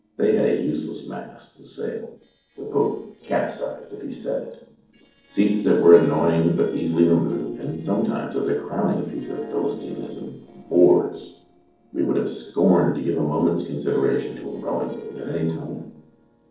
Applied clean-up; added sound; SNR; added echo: neural separator model SepFormer DNS4.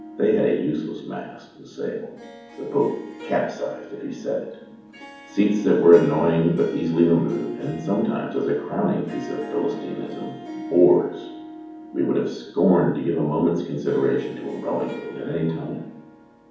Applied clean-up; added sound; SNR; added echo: none; Harp; 17 dB; reverberation time 1.2 s.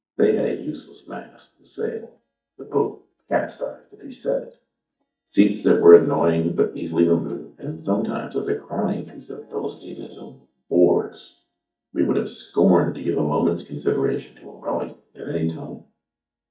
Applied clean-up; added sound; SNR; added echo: neural mask model DeepFilterNet 3.